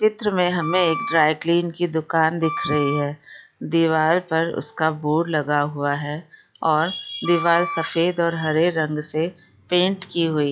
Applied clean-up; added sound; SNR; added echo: classical method log-MMSE.